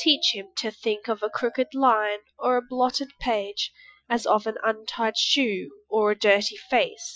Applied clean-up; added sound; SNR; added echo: classical method Wiener filter.